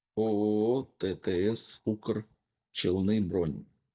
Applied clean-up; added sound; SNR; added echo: neural mask model DeepFilterNet 3.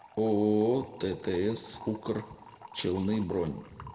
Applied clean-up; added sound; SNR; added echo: none; Fill (with liquid) / Trickle, dribble; 20 dB; reverberation time 1.2 s.